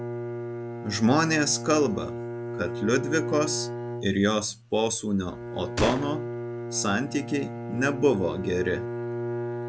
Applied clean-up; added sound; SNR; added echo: none; Gunshot, gunfire + Bowed string instrument; 6 dB; none.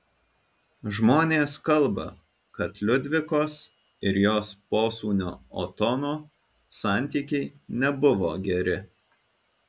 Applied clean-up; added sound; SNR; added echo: none; none; none; none.